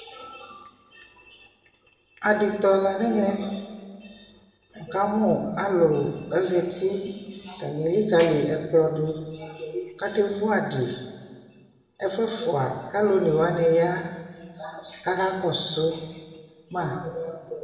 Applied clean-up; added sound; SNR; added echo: none; Tambourine; 5 dB; reverberation time 1.5 s.